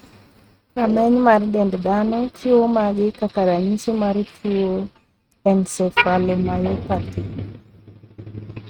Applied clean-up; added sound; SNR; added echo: neural mask model RNNoise.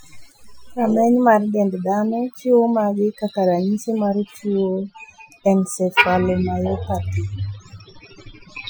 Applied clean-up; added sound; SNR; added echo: classical method Wiener filter.